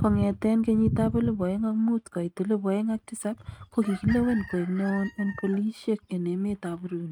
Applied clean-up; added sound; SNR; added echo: neural mask model RNNoise.